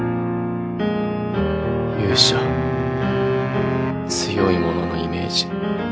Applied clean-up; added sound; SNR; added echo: none; Wind instrument, woodwind instrument; 4 dB; none.